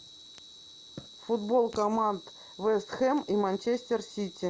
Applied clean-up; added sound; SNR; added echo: none; none; none; none.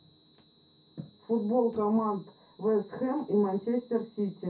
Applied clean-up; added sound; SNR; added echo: none; none; none; reverberation time 0.3 s.